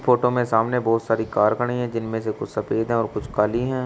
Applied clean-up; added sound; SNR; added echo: none; none; none; none.